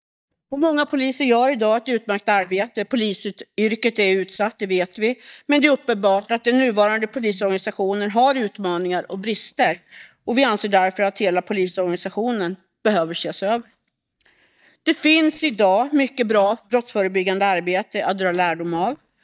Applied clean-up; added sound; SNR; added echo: neural mask model DeepFilterNet 3.